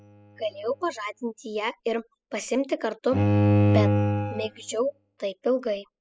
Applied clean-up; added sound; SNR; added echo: classical method spectral subtraction.